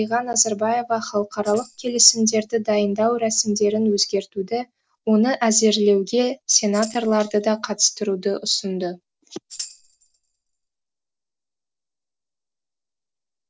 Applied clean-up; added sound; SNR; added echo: neural separator model SepFormer DNS4.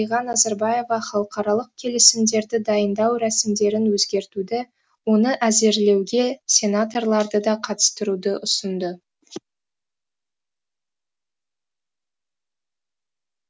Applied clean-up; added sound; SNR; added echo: none; none; none; none.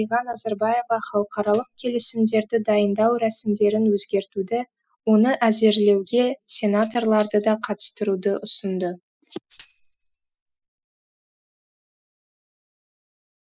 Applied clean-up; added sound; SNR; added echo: classical method spectral subtraction.